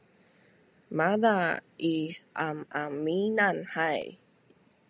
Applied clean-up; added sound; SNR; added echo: none; none; none; none.